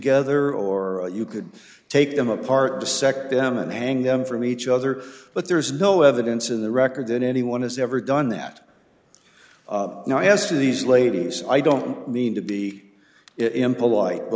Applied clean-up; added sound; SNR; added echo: none; none; none; none.